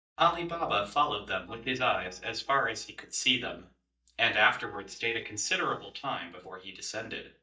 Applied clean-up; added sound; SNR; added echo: neural mask model DeepFilterNet 3.